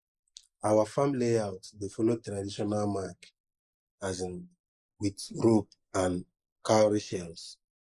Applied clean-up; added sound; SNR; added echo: neural mask model Resemble Enhance denoiser.